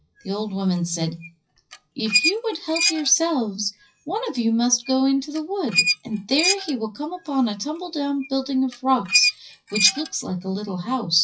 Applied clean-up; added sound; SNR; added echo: classical method WPE with log-MMSE.